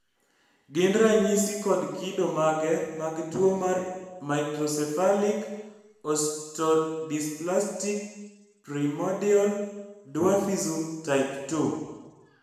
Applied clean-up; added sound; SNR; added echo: none; none; none; reverberation time 1.1 s.